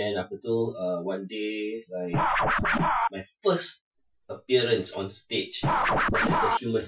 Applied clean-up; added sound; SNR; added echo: classical method Wiener filter.